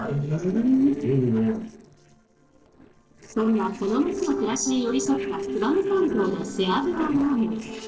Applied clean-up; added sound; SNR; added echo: neural separator model SepFormer DNS4.